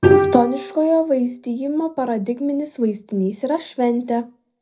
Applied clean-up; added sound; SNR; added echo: none; Bowed string instrument; 1 dB; reverberation time 0.5 s.